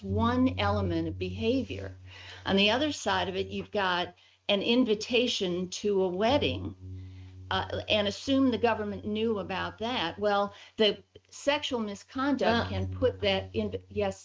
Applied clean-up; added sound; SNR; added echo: neural mask model RNNoise.